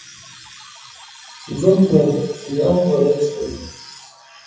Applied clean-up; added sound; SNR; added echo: classical method WPE with log-MMSE.